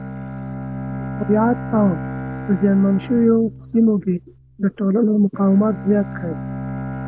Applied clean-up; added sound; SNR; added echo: none; Bowed string instrument; 10 dB; none.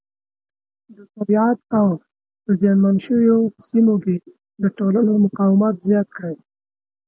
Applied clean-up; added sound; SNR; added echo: none; none; none; none.